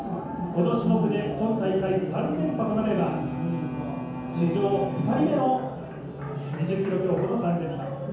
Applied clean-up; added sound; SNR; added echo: none; Bowed string instrument; 10 dB; reverberation time 0.9 s.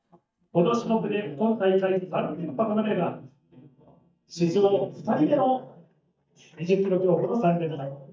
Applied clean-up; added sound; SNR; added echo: neural mask model DeepFilterNet 3.